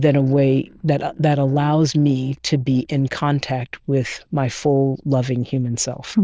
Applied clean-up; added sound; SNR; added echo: neural diffusion model UNIVERSE++.